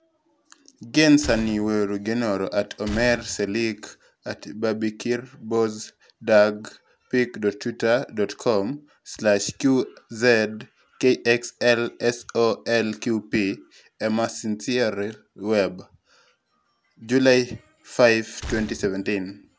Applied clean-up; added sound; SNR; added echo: none; Gunshot, gunfire; 14 dB; none.